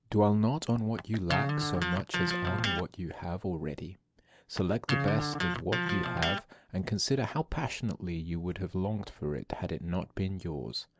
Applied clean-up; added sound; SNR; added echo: none; Electric guitar; 1 dB; none.